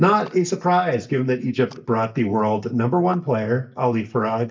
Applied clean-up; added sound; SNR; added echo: neural mask model DeepFilterNet 3.